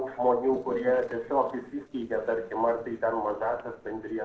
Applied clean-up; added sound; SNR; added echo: neural separator model SepFormer DNS4.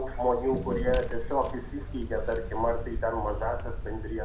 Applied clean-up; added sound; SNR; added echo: none; Vehicle; 3 dB; reverberation time 0.6 s.